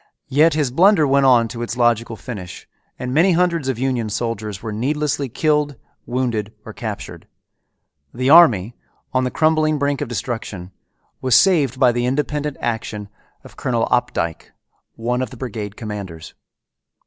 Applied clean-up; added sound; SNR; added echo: none; none; none; none.